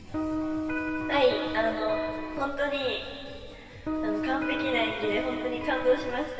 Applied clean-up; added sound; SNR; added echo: none; Electric guitar; 2 dB; reverberation time 2.5 s.